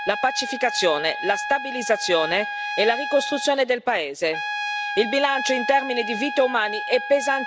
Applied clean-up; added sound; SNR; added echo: none; Trumpet; 6 dB; none.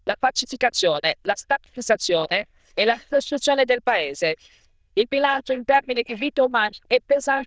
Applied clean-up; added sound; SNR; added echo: neural diffusion model UNIVERSE++.